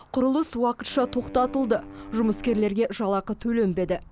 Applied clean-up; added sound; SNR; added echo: none; Wind instrument, woodwind instrument; 17 dB; none.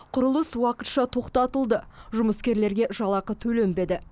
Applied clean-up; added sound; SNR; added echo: none; none; none; none.